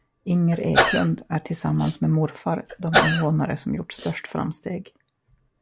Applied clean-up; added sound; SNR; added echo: none; Sneeze / Cough; 1 dB; none.